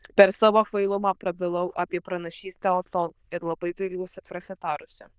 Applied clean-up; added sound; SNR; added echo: neural diffusion model UNIVERSE++.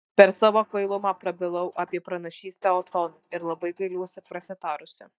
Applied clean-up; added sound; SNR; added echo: neural mask model DeepFilterNet 3.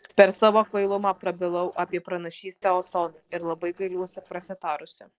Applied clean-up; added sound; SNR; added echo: neural separator model SepFormer DNS4.